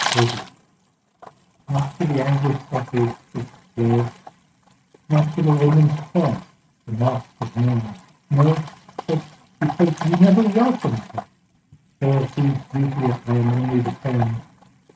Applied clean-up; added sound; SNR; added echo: neural mask model RNNoise.